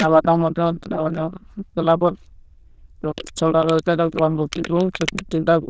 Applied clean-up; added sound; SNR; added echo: neural diffusion model UNIVERSE++.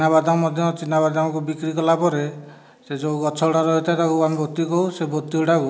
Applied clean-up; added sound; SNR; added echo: none; none; none; none.